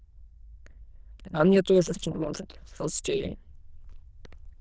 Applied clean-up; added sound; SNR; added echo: neural diffusion model UNIVERSE++.